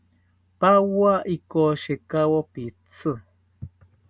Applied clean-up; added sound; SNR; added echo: none; none; none; none.